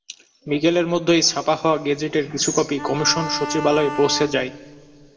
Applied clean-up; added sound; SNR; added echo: none; Bowed string instrument; 9 dB; reverberation time 1.0 s.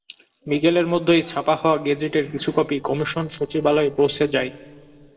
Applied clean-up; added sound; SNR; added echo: neural separator model SepFormer DNS4.